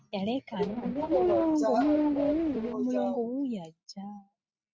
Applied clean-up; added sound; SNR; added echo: neural mask model RNNoise.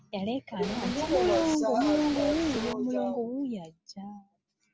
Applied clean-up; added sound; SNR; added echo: none; Ocean / Boat, Water vehicle; 8 dB; none.